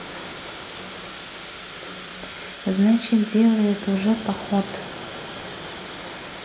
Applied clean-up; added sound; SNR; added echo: none; Waves, surf; 17 dB; none.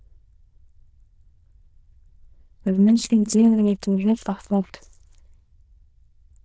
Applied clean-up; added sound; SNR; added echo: neural diffusion model UNIVERSE++.